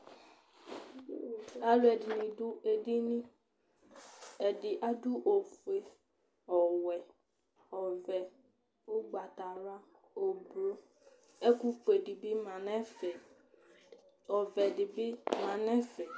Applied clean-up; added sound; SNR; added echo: none; none; none; none.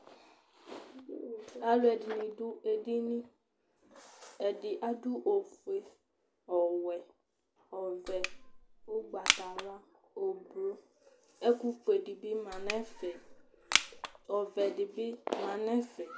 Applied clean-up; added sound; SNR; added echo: none; Crushing; 1 dB; none.